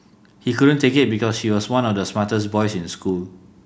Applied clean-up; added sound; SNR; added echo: none; none; none; none.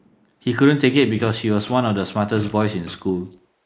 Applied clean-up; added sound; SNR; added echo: neural mask model Resemble Enhance denoiser.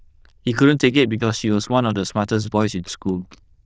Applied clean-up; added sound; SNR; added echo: neural diffusion model UNIVERSE++.